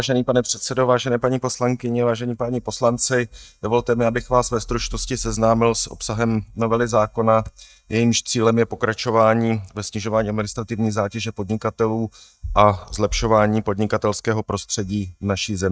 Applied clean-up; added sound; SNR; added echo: neural mask model DeepFilterNet 3.